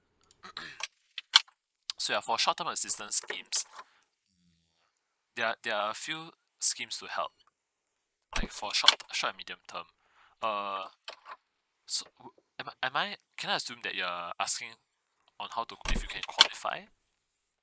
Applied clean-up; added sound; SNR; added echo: neural mask model Resemble Enhance denoiser.